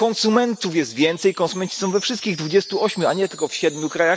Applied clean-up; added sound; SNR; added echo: none; Wind chime; 18 dB; none.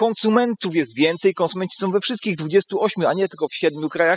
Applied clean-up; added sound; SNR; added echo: classical method spectral subtraction.